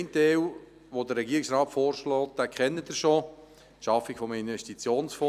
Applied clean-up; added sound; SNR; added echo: none; none; none; none.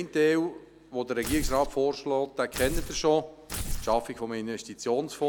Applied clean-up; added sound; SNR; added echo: none; Tearing; 6 dB; none.